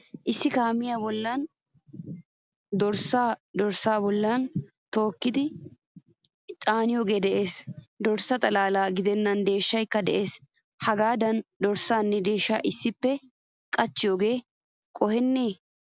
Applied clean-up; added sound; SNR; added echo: none; none; none; none.